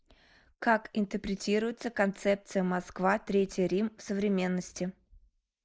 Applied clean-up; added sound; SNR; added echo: neural mask model Resemble Enhance denoiser.